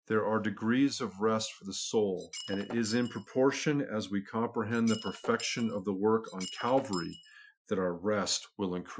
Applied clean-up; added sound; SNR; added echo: classical method Wiener filter.